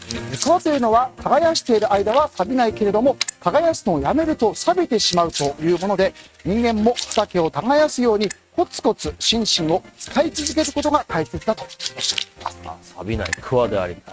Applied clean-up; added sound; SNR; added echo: neural mask model RNNoise.